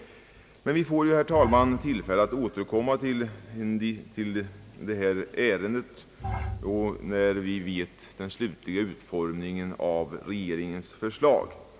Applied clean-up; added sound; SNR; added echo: none; Bowed string instrument; 8 dB; none.